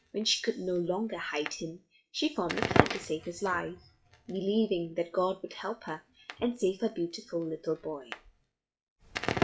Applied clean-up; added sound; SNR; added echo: classical method WPE with log-MMSE.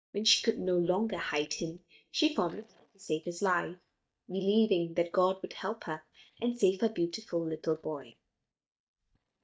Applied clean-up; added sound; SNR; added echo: neural mask model DeepFilterNet 3.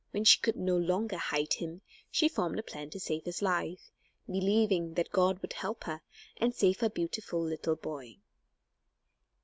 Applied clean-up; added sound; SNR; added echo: none; none; none; none.